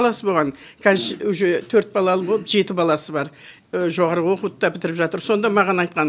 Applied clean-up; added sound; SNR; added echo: none; none; none; none.